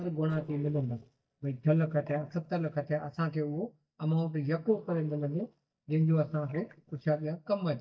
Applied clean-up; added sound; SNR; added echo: neural mask model DeepFilterNet 3.